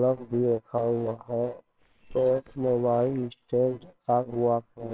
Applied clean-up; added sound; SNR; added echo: neural separator model SepFormer WHAMR!.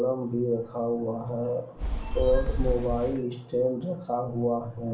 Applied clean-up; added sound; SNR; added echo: none; Telephone; 0 dB; reverberation time 0.4 s.